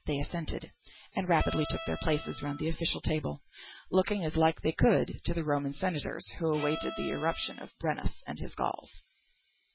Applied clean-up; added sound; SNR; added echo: classical method Wiener filter.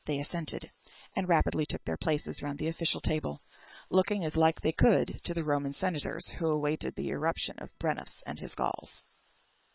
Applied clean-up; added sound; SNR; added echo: neural separator model SepFormer WHAM!.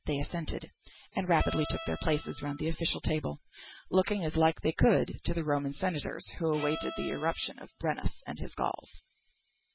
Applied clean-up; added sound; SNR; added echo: classical method spectral subtraction.